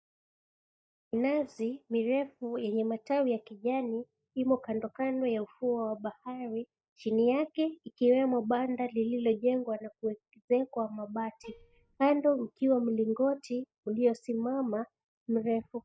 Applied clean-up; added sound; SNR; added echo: neural mask model DeepFilterNet 3.